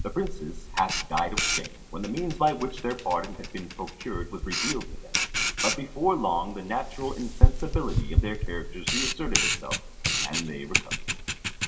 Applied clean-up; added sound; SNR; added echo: none; Camera; -3 dB; reverberation time 1.3 s.